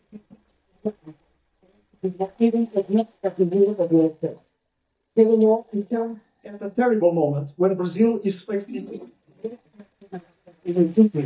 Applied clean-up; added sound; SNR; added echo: neural mask model DeepFilterNet 3.